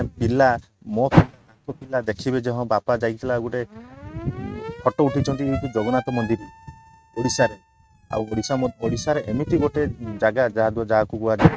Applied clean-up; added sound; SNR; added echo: neural mask model RNNoise.